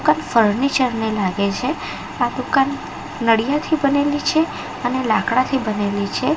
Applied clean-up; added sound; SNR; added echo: none; Mechanisms; 18 dB; reverberation time 0.2 s.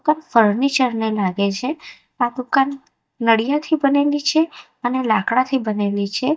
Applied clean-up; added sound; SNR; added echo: neural mask model DeepFilterNet 3.